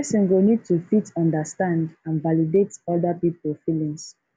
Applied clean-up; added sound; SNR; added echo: none; none; none; none.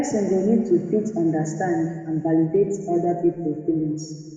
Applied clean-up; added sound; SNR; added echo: none; none; none; reverberation time 1.7 s.